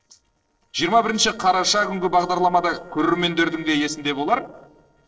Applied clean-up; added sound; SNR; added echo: neural separator model SepFormer DNS4.